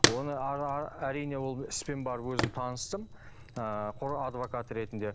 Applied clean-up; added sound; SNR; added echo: none; Fire; 1 dB; none.